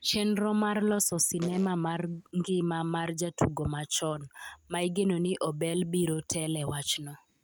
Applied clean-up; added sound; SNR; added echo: neural mask model RNNoise.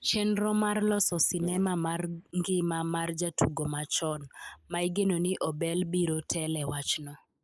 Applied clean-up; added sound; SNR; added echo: neural mask model Resemble Enhance denoiser.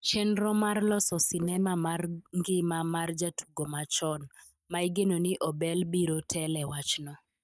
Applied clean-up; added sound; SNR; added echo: neural mask model DeepFilterNet 3.